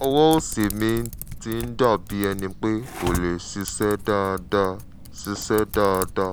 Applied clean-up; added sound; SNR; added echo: none; Typing; 12 dB; none.